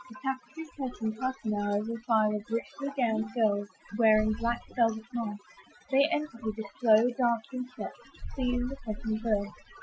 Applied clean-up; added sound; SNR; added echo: classical method Wiener filter.